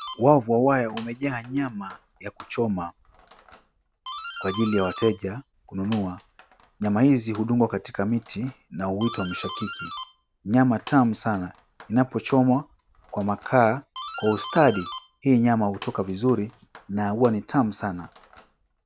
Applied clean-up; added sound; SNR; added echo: none; Doorbell; 15 dB; none.